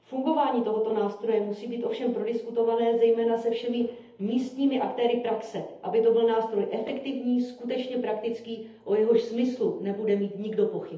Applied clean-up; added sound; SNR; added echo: none; none; none; reverberation time 0.8 s.